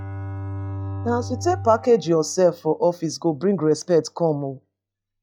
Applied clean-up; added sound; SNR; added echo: classical method log-MMSE.